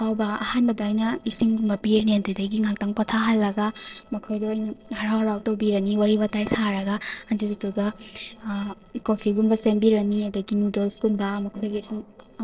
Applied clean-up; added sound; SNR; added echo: neural separator model SepFormer DNS4.